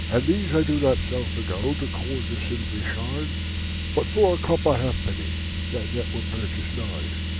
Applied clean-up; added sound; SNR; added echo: none; Car; 1 dB; none.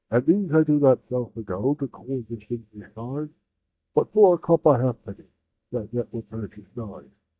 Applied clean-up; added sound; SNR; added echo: neural mask model DeepFilterNet 3.